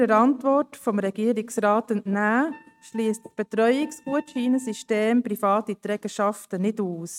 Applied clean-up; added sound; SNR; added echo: neural mask model RNNoise.